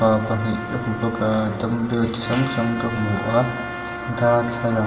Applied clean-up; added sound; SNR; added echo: none; Trumpet; 11 dB; reverberation time 1.8 s.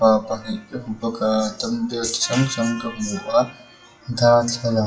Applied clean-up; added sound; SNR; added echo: classical method WPE with log-MMSE.